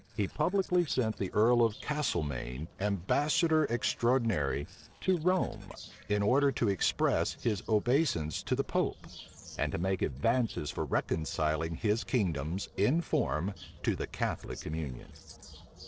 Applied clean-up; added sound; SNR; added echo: neural separator model SepFormer DNS4.